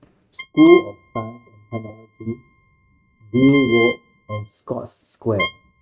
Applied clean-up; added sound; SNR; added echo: neural mask model RNNoise.